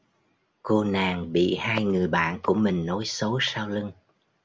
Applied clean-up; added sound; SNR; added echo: none; none; none; none.